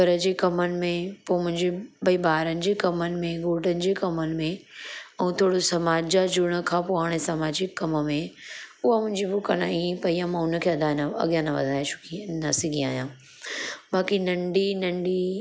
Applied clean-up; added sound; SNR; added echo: none; none; none; none.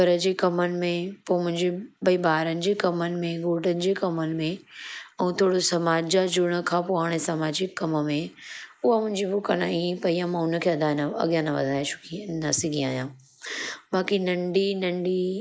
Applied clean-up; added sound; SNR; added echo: neural mask model Resemble Enhance denoiser.